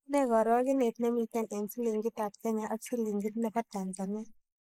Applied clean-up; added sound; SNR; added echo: neural mask model Resemble Enhance denoiser.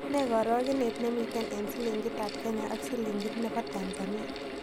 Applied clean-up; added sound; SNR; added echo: none; Mechanical fan; 5 dB; none.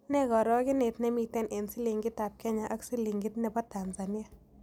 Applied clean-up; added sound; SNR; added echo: none; none; none; none.